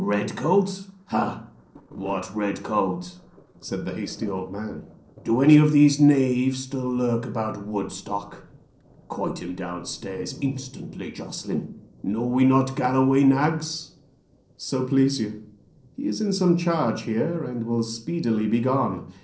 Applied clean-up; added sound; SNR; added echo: neural separator model SepFormer DNS4.